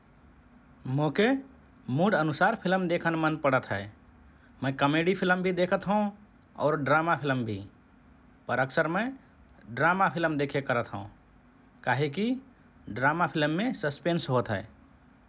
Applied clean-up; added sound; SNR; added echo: none; none; none; none.